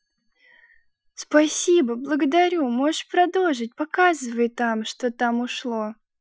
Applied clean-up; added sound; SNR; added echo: classical method Wiener filter.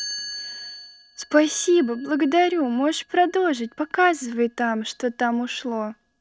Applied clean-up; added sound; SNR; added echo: neural mask model RNNoise.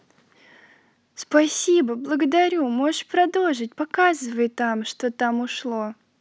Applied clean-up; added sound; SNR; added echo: none; none; none; none.